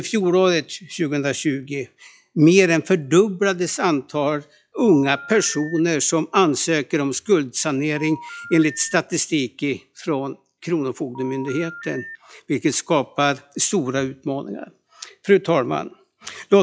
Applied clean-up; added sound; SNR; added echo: classical method log-MMSE.